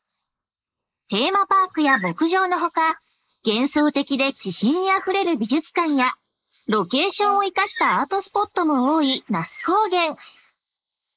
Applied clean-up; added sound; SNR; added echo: neural mask model Resemble Enhance denoiser.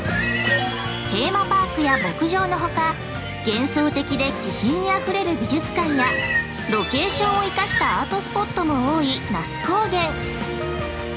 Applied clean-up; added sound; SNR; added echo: none; Livestock, farm animals, working animals; 9 dB; none.